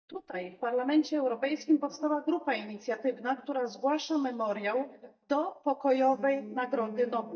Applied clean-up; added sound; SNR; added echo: neural mask model DeepFilterNet 3.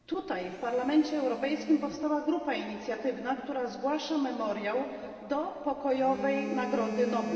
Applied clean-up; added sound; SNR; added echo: none; Telephone; 12 dB; reverberation time 2.7 s.